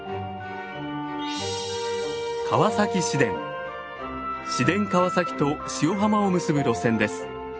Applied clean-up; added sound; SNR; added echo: none; none; none; none.